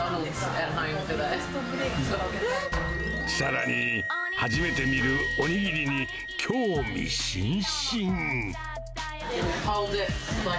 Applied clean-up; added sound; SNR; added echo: none; Wind instrument, woodwind instrument; 8 dB; none.